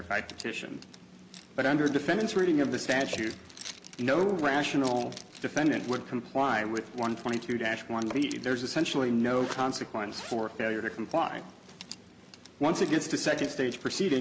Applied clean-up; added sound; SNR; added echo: none; Zipper (clothing); 19 dB; none.